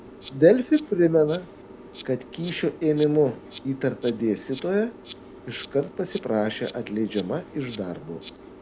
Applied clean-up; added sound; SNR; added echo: none; Insect; 16 dB; none.